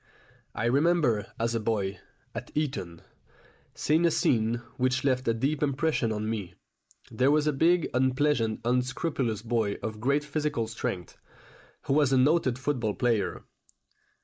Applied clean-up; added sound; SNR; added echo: neural mask model Resemble Enhance denoiser.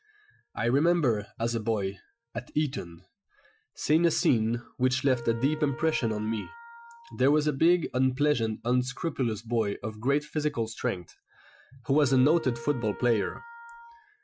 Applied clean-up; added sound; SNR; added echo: classical method Wiener filter.